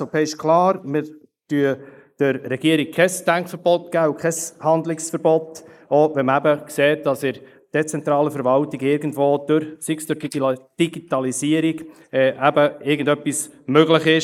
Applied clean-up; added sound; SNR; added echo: neural mask model Resemble Enhance denoiser.